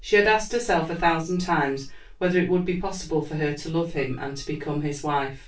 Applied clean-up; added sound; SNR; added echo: neural separator model SepFormer DNS4.